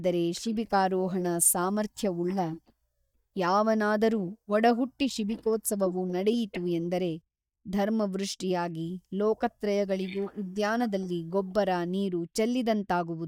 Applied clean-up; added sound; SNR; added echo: neural mask model DeepFilterNet 3.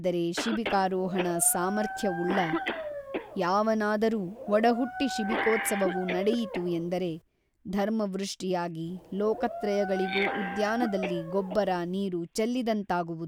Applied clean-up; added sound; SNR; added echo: none; Dog + Cough; 8 dB; none.